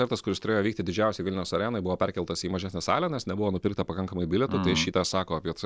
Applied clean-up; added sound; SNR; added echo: none; none; none; none.